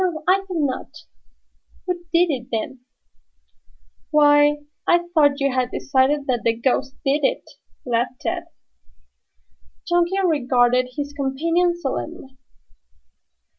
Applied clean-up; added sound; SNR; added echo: none; none; none; none.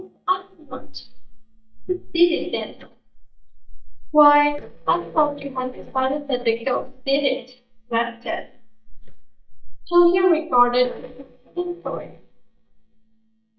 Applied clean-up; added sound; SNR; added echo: neural mask model DeepFilterNet 3.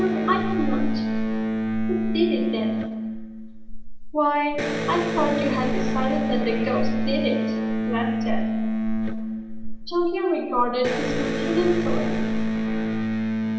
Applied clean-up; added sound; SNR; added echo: none; Electric guitar; 1 dB; reverberation time 0.9 s.